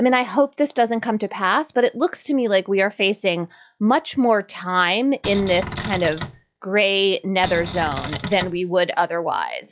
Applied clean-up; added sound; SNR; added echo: classical method log-MMSE.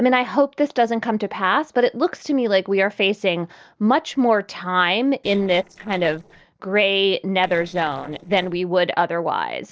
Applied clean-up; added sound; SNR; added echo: neural separator model SepFormer DNS4.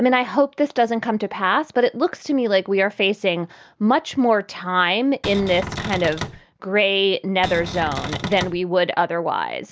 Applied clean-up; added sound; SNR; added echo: none; Cupboard open or close; 9 dB; none.